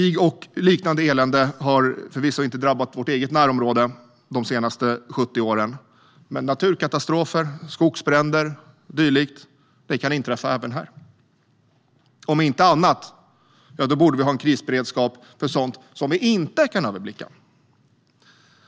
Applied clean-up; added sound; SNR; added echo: none; none; none; none.